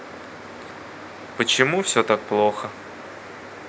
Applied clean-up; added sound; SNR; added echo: none; none; none; none.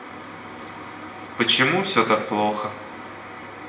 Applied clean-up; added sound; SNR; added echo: none; none; none; reverberation time 0.8 s.